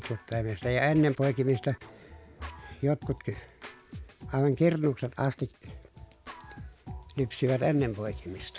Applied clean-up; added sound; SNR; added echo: none; Scratching (performance technique); 16 dB; none.